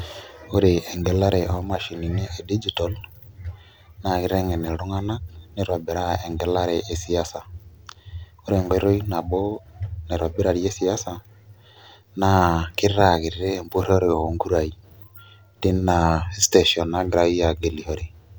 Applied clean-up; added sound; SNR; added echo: none; none; none; none.